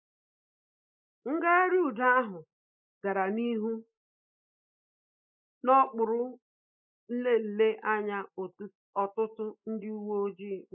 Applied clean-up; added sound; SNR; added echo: neural mask model Resemble Enhance denoiser.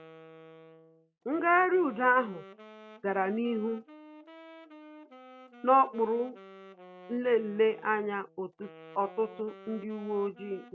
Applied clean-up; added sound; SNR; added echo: none; Wind instrument, woodwind instrument; 20 dB; none.